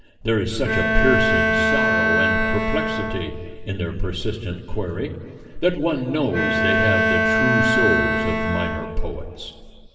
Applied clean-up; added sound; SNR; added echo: none; Bowed string instrument; -2 dB; reverberation time 2.0 s.